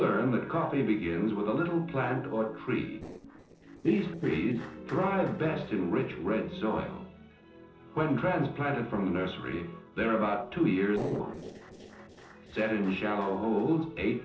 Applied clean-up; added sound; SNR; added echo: neural separator model SepFormer DNS4.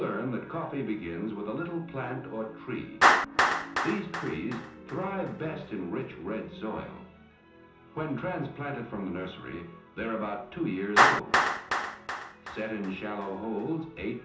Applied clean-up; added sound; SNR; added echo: none; Clapping; -2 dB; reverberation time 0.6 s.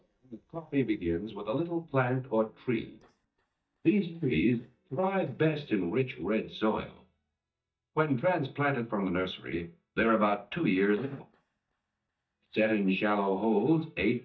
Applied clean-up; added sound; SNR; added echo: neural mask model DeepFilterNet 3.